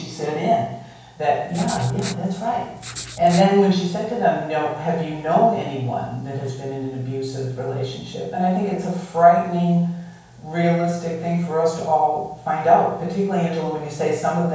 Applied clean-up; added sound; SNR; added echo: none; Writing; 14 dB; reverberation time 0.7 s.